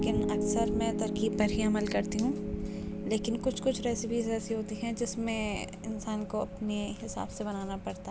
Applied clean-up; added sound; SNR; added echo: none; Piano; 3 dB; none.